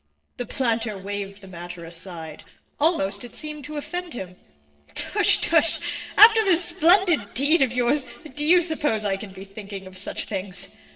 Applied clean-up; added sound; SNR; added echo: neural separator model SepFormer DNS4.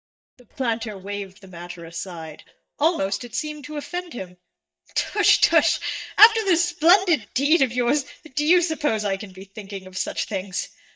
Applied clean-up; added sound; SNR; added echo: neural mask model DeepFilterNet 3.